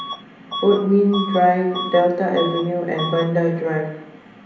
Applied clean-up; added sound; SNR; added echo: none; Bus / Alarm; 12 dB; reverberation time 0.8 s.